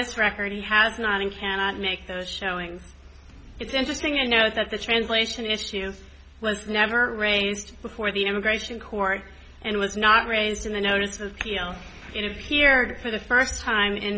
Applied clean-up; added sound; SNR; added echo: none; none; none; none.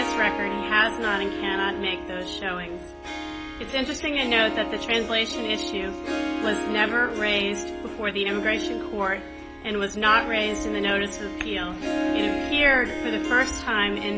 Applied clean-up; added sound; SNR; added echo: none; Harp; 5 dB; none.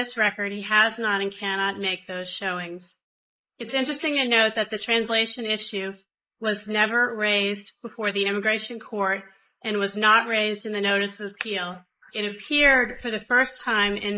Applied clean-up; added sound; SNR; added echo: neural mask model Resemble Enhance denoiser.